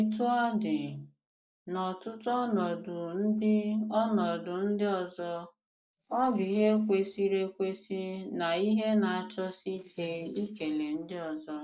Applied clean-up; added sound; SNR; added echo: neural mask model Resemble Enhance denoiser.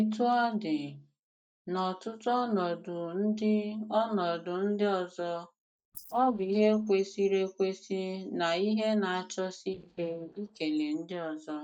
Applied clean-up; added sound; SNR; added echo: neural mask model DeepFilterNet 3.